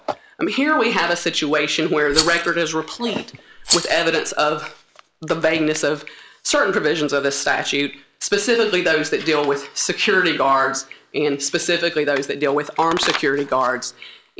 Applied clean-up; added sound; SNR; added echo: none; Rattle; 6 dB; none.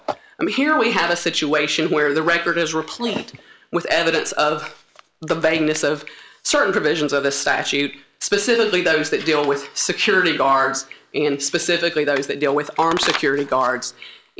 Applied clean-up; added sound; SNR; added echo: none; none; none; none.